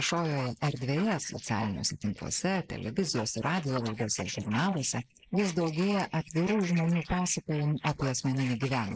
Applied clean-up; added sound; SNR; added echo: neural mask model Resemble Enhance denoiser.